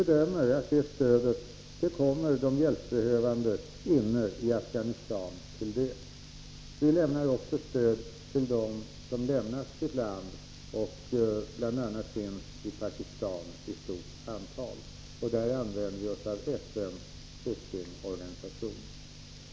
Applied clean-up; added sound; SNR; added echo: none; none; none; none.